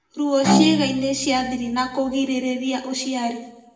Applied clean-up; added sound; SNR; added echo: none; Bowed string instrument; 4 dB; reverberation time 0.6 s.